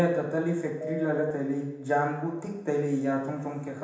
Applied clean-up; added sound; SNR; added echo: none; Telephone; 7 dB; reverberation time 0.9 s.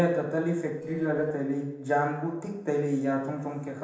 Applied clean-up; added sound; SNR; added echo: neural separator model SepFormer DNS4.